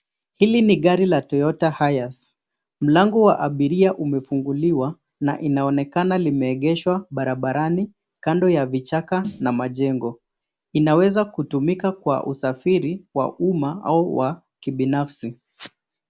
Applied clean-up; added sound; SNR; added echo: none; Snare drum; 18 dB; none.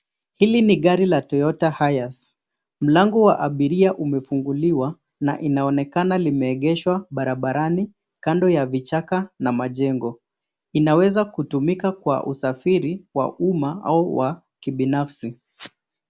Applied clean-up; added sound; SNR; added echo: none; none; none; none.